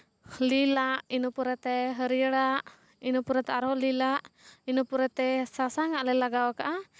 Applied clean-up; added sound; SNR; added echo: none; none; none; none.